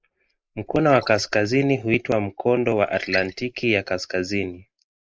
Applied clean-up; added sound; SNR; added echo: neural mask model Resemble Enhance denoiser.